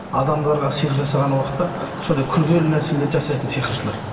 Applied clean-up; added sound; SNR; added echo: none; Traffic noise, roadway noise; 11 dB; reverberation time 2.4 s.